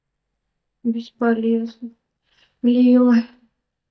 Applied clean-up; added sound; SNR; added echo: neural mask model DeepFilterNet 3.